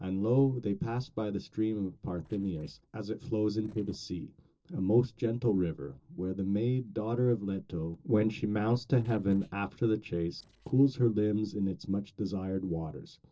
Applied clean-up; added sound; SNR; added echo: neural separator model SepFormer DNS4.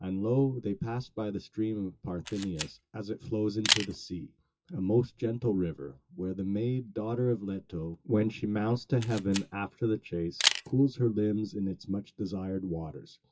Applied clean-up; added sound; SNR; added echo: classical method WPE with log-MMSE.